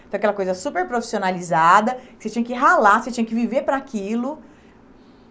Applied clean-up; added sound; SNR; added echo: none; none; none; none.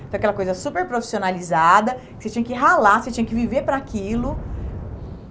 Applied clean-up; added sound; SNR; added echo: none; Thunder / Rain; 13 dB; none.